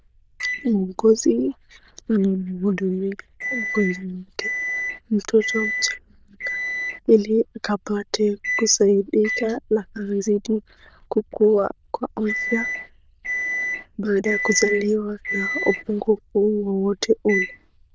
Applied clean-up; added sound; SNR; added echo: neural diffusion model UNIVERSE++.